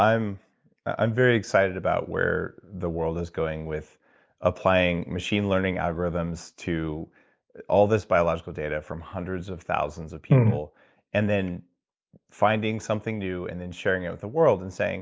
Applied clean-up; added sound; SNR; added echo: none; none; none; none.